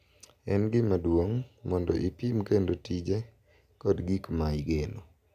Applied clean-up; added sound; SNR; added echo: none; none; none; none.